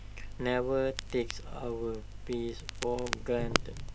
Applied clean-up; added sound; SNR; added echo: none; Crackle; 3 dB; none.